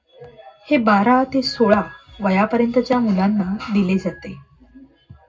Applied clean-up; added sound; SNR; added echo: none; none; none; reverberation time 0.3 s.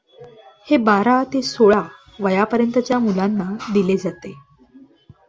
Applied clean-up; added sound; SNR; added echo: none; none; none; none.